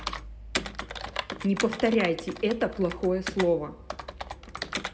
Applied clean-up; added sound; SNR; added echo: none; Computer keyboard; 7 dB; reverberation time 1.8 s.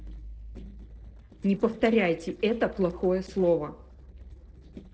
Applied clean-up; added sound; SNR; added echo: neural separator model SepFormer DNS4.